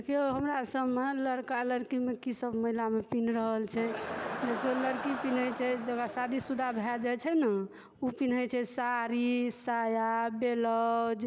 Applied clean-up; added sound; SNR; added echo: none; Crowd; 8 dB; none.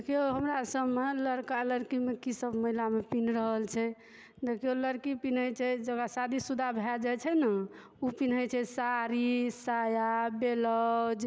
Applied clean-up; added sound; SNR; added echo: none; none; none; none.